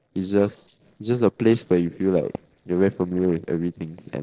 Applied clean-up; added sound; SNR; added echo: neural separator model SepFormer DNS4.